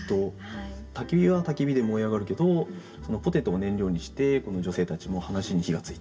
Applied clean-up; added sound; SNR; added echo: none; none; none; reverberation time 1.5 s.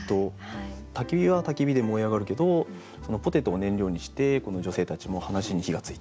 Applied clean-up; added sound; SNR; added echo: none; none; none; none.